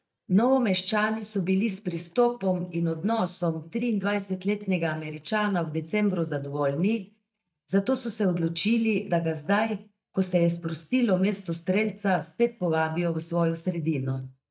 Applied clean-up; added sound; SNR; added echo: neural mask model DeepFilterNet 3.